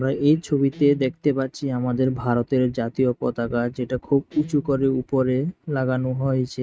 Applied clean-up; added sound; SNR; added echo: neural mask model RNNoise.